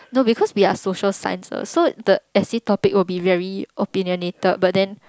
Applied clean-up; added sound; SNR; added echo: none; none; none; none.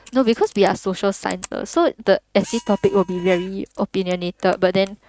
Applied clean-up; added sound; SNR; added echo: neural mask model RNNoise.